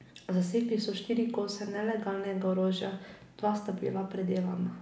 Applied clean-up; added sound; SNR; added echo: none; none; none; none.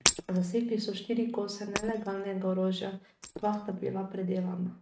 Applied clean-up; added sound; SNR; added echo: neural mask model RNNoise.